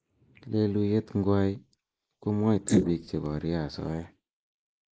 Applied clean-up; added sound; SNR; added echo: neural mask model Resemble Enhance denoiser.